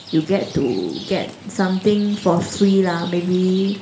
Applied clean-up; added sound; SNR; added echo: none; Rain; 18 dB; reverberation time 1.3 s.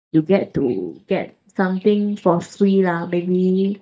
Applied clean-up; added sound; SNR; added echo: neural mask model DeepFilterNet 3.